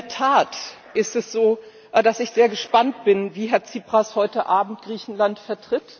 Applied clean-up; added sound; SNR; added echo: none; none; none; none.